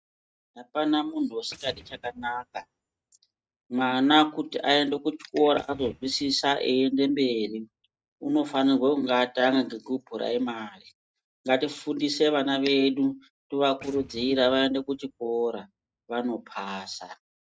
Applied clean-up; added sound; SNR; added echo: neural mask model RNNoise.